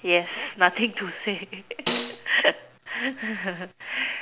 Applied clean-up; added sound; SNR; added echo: none; Snare drum; 7 dB; none.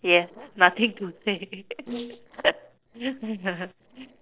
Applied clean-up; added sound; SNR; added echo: neural separator model SepFormer DNS4.